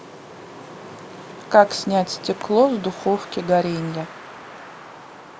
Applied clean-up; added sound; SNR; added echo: none; Wind; 15 dB; none.